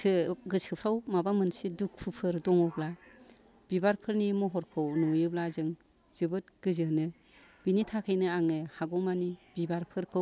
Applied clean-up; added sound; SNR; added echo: none; none; none; none.